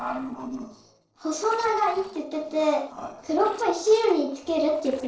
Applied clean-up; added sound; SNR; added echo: neural separator model SepFormer DNS4.